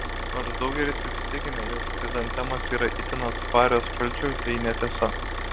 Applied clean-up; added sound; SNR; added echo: none; Idling / Car; 1 dB; none.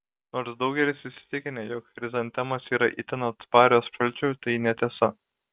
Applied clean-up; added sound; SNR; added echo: none; none; none; none.